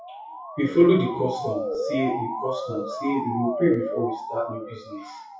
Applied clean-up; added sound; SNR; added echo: classical method WPE with log-MMSE.